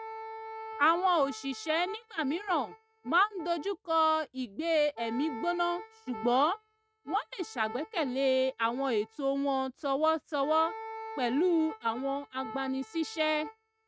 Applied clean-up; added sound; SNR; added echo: neural mask model RNNoise.